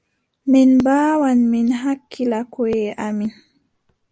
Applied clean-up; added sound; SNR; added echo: none; none; none; none.